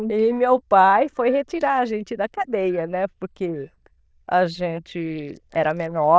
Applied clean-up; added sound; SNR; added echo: neural diffusion model UNIVERSE++.